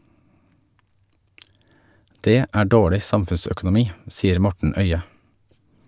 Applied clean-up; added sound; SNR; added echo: none; none; none; none.